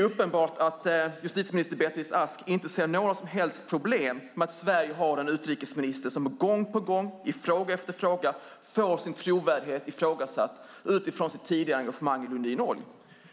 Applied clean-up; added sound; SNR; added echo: none; none; none; none.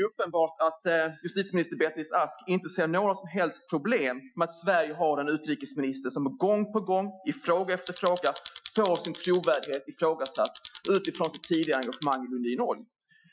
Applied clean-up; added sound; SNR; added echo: classical method Wiener filter.